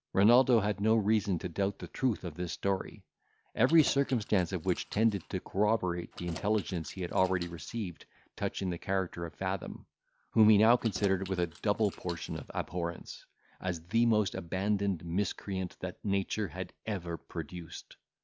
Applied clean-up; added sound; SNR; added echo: none; Keys jangling; 19 dB; none.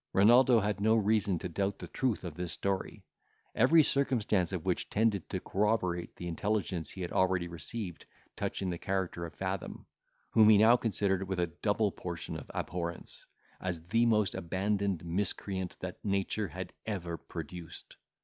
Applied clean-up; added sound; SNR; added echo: none; none; none; none.